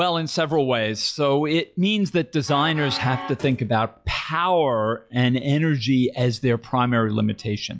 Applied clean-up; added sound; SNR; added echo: classical method log-MMSE.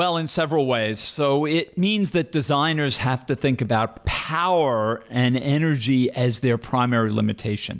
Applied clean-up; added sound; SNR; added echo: none; none; none; none.